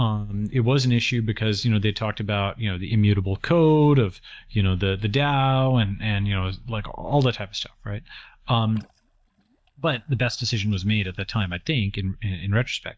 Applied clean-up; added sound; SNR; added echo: neural mask model DeepFilterNet 3.